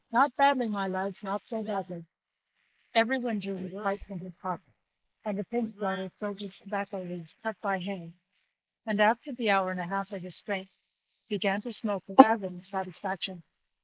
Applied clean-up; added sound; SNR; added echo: neural mask model Resemble Enhance denoiser.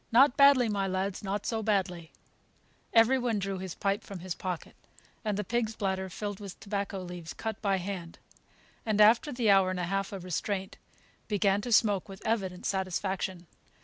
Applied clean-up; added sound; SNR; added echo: none; none; none; none.